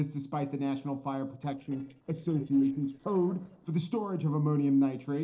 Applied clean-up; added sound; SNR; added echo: neural separator model SepFormer DNS4.